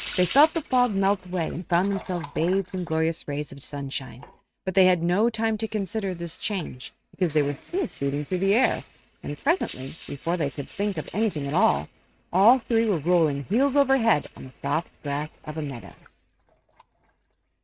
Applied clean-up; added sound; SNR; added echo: neural mask model RNNoise.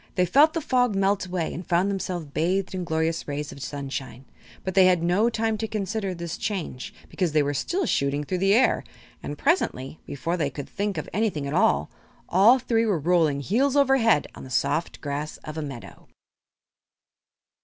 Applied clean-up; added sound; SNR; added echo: none; none; none; none.